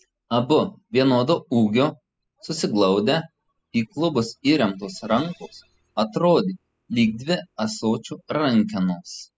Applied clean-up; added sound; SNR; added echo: classical method spectral subtraction.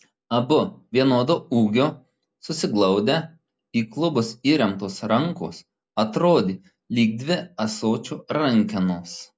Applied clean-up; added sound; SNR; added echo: none; none; none; none.